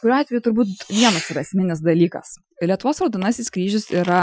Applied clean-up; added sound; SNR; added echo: classical method Wiener filter.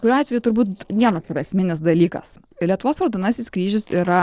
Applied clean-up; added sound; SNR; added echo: neural separator model SepFormer DNS4.